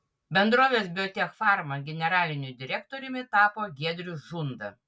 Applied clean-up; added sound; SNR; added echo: none; none; none; none.